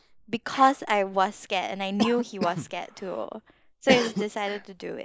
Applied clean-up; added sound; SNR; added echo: neural mask model Resemble Enhance denoiser.